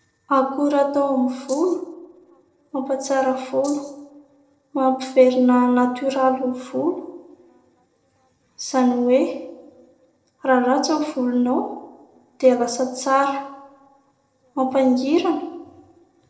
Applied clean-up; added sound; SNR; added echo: neural separator model SepFormer DNS4.